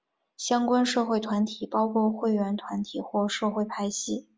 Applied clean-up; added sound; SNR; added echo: none; none; none; none.